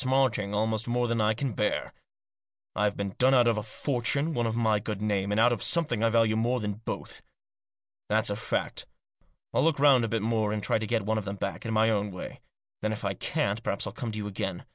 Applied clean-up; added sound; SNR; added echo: none; none; none; none.